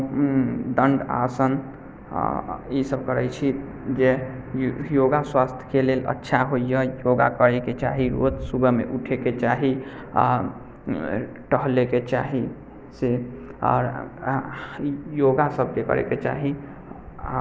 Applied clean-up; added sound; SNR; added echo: none; none; none; none.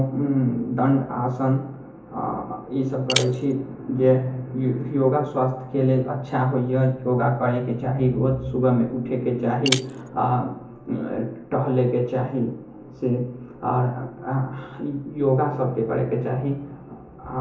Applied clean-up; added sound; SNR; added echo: none; Shatter; 10 dB; reverberation time 0.7 s.